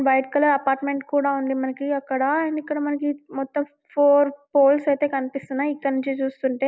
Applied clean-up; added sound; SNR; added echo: none; none; none; none.